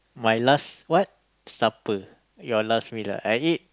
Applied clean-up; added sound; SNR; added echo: none; none; none; none.